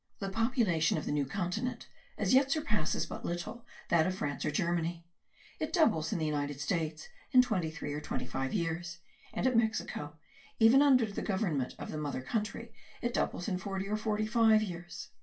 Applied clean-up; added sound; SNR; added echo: none; none; none; reverberation time 0.2 s.